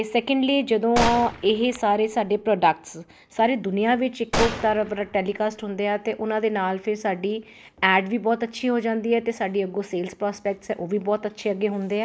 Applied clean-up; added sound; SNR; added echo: none; Gunshot, gunfire; 6 dB; none.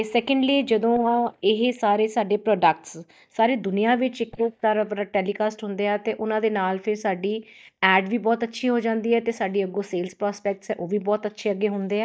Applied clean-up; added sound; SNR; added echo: neural mask model DeepFilterNet 3.